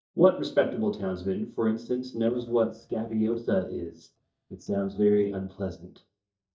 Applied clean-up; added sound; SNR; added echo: neural mask model DeepFilterNet 3.